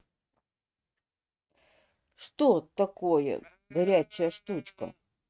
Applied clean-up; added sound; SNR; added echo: neural mask model RNNoise.